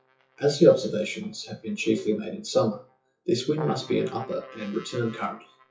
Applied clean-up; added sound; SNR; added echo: classical method WPE with log-MMSE.